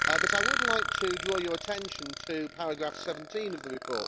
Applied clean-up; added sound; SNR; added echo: none; Burping, eructation; -2 dB; none.